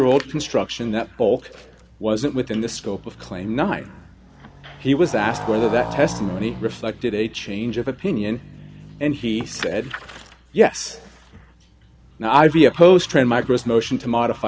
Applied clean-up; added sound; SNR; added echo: none; Motorcycle; 17 dB; none.